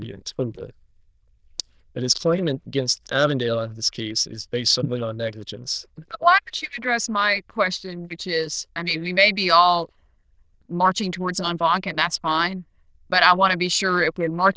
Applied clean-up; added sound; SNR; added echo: neural diffusion model UNIVERSE++.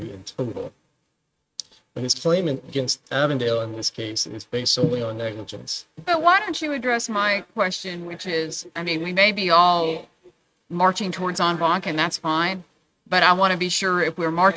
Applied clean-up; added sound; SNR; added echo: neural mask model RNNoise.